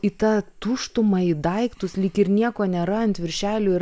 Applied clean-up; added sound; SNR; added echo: none; none; none; none.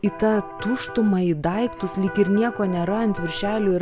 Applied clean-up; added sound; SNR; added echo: none; Electric guitar; 12 dB; none.